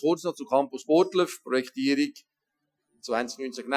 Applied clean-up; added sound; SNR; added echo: classical method Wiener filter.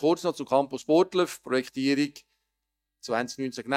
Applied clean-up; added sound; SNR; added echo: neural mask model DeepFilterNet 3.